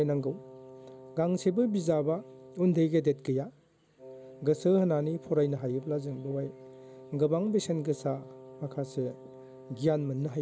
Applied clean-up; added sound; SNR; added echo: none; Wind instrument, woodwind instrument; 19 dB; none.